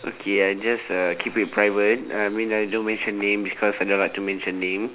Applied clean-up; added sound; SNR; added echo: none; none; none; none.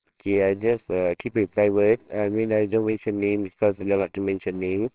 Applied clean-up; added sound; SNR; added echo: neural separator model SepFormer WHAMR!.